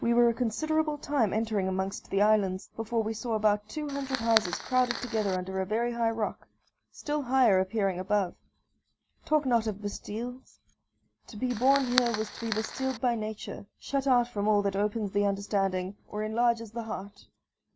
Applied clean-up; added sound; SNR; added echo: none; Fire; 6 dB; none.